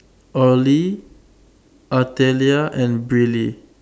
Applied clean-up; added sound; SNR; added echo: none; none; none; none.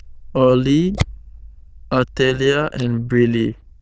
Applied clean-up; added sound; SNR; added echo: neural diffusion model UNIVERSE++.